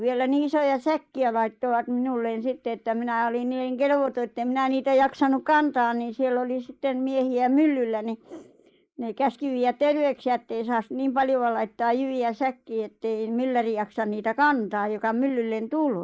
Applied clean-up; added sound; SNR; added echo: neural mask model Resemble Enhance denoiser.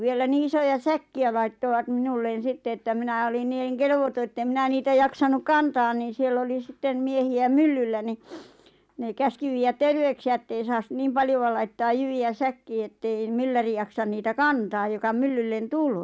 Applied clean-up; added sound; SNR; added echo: none; none; none; none.